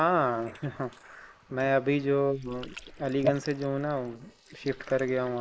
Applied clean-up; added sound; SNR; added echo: neural mask model Resemble Enhance denoiser.